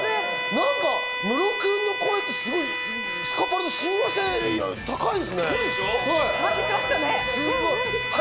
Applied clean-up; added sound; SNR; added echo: none; Bowed string instrument; 3 dB; none.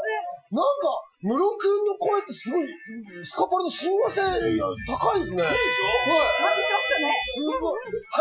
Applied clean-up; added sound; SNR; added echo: classical method Wiener filter.